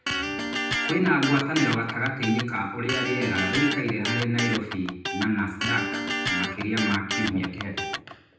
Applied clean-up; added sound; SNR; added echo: none; Electric guitar; 3 dB; reverberation time 0.8 s.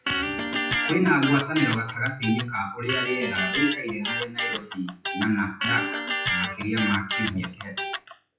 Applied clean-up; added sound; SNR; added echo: classical method WPE with log-MMSE.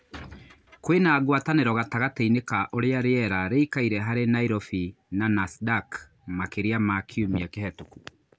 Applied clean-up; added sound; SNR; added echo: none; none; none; none.